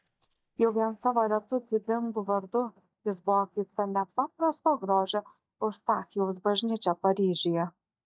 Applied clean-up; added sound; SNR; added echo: neural mask model DeepFilterNet 3.